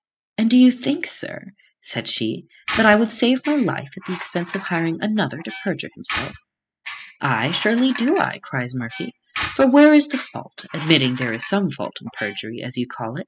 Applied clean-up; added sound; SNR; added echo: classical method spectral subtraction.